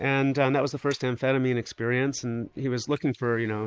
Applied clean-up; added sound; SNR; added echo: neural mask model Resemble Enhance denoiser.